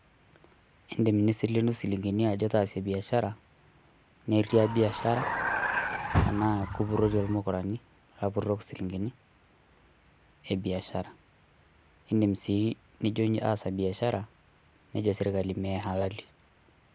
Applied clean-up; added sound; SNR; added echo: none; Vehicle; 2 dB; none.